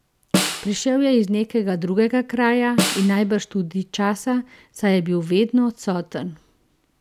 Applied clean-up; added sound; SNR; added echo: none; Snare drum; 6 dB; none.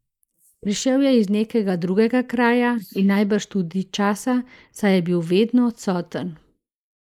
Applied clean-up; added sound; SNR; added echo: neural mask model Resemble Enhance denoiser.